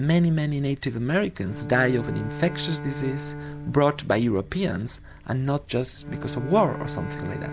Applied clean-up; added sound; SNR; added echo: none; Bowed string instrument; 11 dB; none.